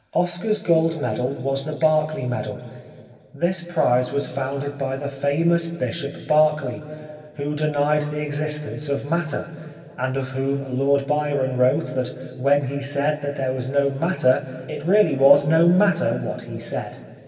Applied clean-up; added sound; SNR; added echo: none; none; none; reverberation time 2.4 s.